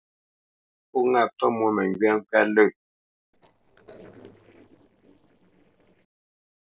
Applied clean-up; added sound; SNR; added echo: neural separator model SepFormer DNS4.